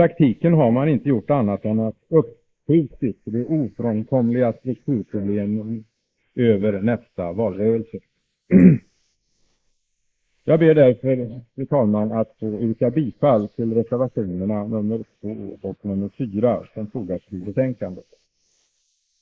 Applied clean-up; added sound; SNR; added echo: neural mask model Resemble Enhance denoiser.